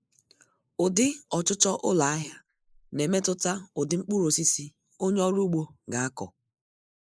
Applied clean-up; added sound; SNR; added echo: neural mask model Resemble Enhance denoiser.